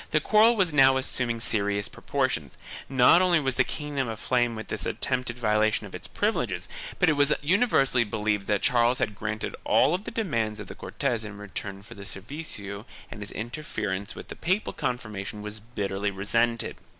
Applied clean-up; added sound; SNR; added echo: none; none; none; none.